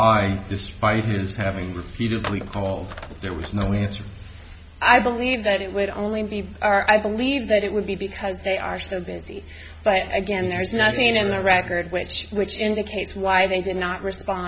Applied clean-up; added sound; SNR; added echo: none; Telephone; 16 dB; none.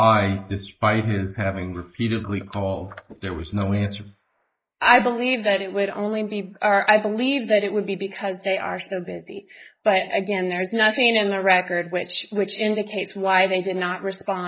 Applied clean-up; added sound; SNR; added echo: neural mask model Resemble Enhance denoiser.